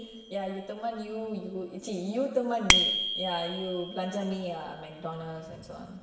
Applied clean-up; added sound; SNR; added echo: none; Bicycle bell; 0 dB; reverberation time 1.1 s.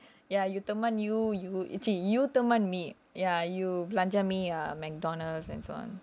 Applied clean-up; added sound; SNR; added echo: none; none; none; none.